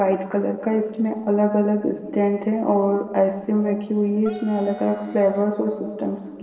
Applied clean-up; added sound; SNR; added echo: neural separator model SepFormer DNS4.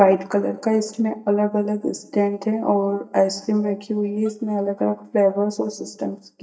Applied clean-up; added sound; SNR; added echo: neural mask model DeepFilterNet 3.